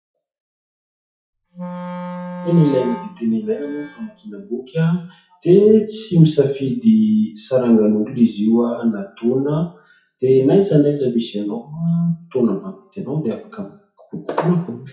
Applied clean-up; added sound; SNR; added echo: classical method WPE with log-MMSE.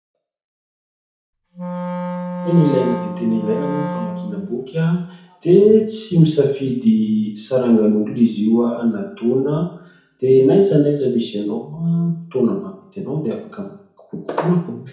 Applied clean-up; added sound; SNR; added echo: none; Wind instrument, woodwind instrument; 7 dB; reverberation time 0.6 s.